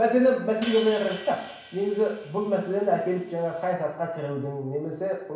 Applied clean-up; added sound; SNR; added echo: none; Hi-hat; 17 dB; reverberation time 0.7 s.